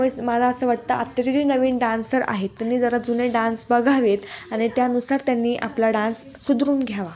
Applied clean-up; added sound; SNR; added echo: none; none; none; none.